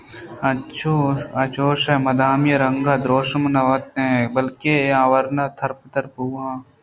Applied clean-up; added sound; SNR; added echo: none; none; none; none.